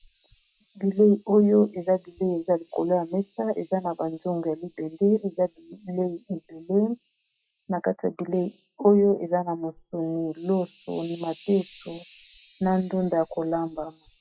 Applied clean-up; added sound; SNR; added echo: classical method log-MMSE.